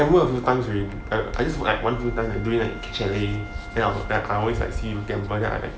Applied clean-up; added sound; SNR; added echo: none; Wind instrument, woodwind instrument; 20 dB; none.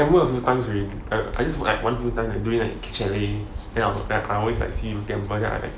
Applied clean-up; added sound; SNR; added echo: none; none; none; none.